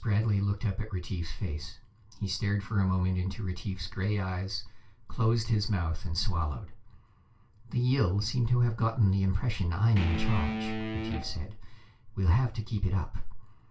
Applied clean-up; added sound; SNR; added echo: none; Guitar; 6 dB; reverberation time 0.2 s.